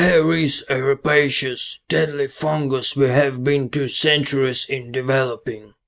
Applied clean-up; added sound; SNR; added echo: neural mask model Resemble Enhance denoiser.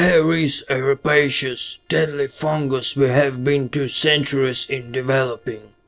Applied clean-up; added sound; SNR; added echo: neural separator model SepFormer DNS4.